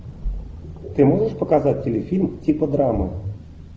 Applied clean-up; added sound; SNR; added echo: none; Ocean; 12 dB; none.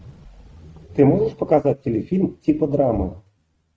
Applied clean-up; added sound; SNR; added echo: neural mask model RNNoise.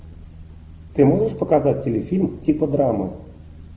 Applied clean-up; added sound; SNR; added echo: none; none; none; none.